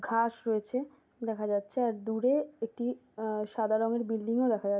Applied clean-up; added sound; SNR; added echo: none; none; none; none.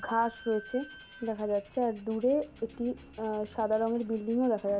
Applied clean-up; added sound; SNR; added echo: none; Squeak / Slam; 20 dB; none.